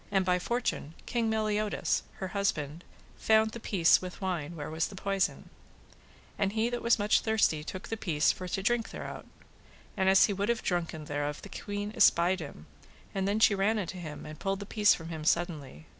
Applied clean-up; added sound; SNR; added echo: none; none; none; none.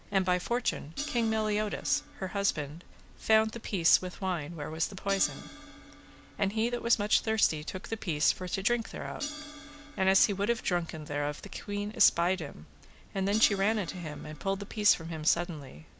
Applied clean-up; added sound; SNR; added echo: none; Crash cymbal; 17 dB; none.